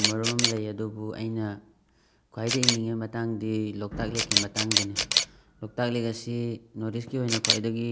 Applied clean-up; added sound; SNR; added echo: none; Camera; 1 dB; none.